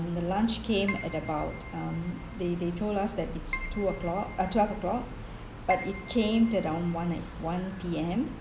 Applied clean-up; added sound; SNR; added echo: none; Keyboard (musical); 13 dB; none.